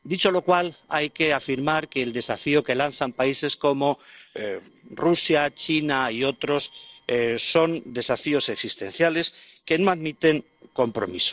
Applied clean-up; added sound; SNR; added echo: neural separator model SepFormer DNS4.